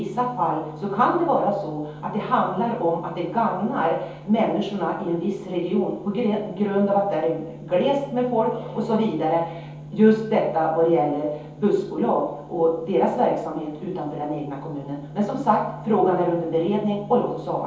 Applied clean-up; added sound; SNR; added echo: none; none; none; reverberation time 0.7 s.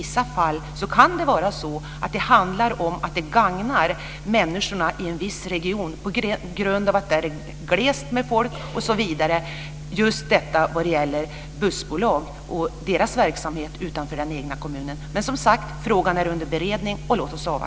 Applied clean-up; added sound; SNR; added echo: none; none; none; none.